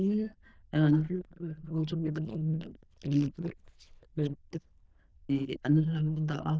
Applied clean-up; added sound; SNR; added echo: neural diffusion model UNIVERSE++.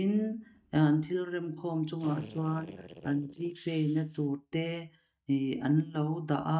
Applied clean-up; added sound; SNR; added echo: neural mask model DeepFilterNet 3.